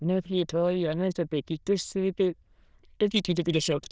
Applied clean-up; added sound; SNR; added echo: neural diffusion model UNIVERSE++.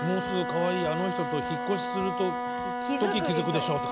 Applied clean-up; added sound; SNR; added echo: none; Wind instrument, woodwind instrument; 2 dB; none.